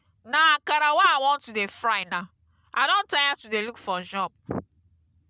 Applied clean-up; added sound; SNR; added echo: none; none; none; none.